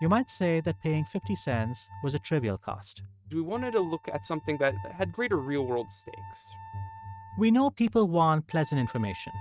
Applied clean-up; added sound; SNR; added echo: neural mask model RNNoise.